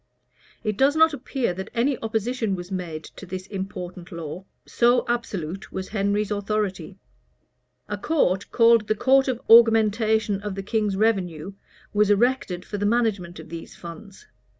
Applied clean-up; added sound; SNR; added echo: none; none; none; none.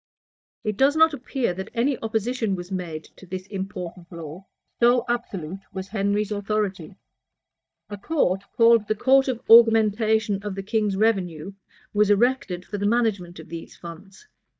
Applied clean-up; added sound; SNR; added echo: neural mask model DeepFilterNet 3.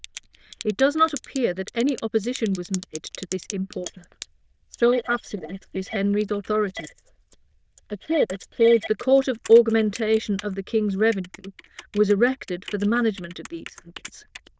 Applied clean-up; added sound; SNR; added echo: neural diffusion model UNIVERSE++.